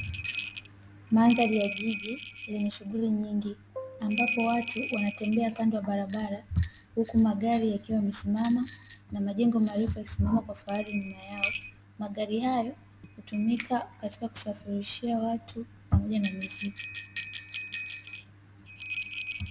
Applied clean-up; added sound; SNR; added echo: none; Bell; 8 dB; none.